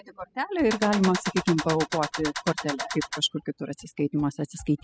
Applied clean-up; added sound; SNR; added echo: classical method spectral subtraction.